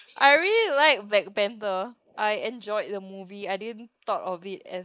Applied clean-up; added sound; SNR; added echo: neural mask model Resemble Enhance denoiser.